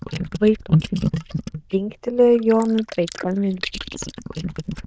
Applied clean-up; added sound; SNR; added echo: neural diffusion model UNIVERSE++.